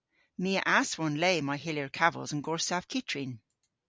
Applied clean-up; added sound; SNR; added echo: none; none; none; none.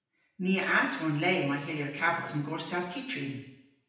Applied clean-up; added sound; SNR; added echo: none; none; none; reverberation time 0.9 s.